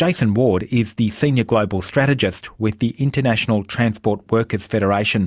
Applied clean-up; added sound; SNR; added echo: none; none; none; none.